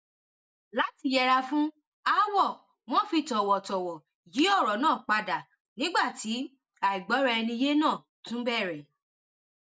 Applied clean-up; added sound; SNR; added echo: neural mask model Resemble Enhance denoiser.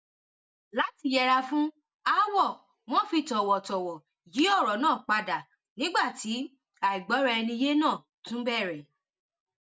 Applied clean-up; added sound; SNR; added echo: none; Finger snapping; 20 dB; none.